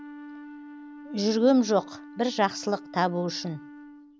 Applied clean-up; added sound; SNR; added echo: none; Wind instrument, woodwind instrument; 16 dB; none.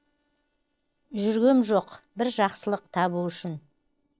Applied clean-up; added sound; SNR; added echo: neural separator model SepFormer DNS4.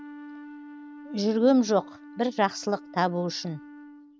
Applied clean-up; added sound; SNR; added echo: neural mask model RNNoise.